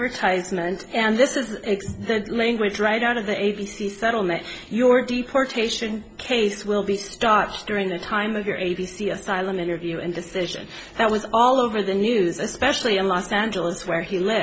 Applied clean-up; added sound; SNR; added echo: none; none; none; none.